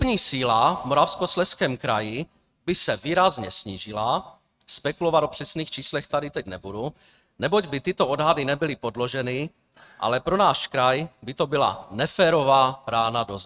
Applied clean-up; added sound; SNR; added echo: neural mask model RNNoise.